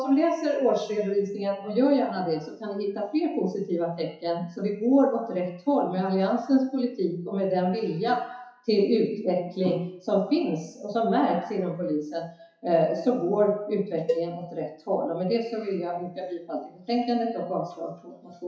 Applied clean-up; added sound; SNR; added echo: classical method WPE with log-MMSE.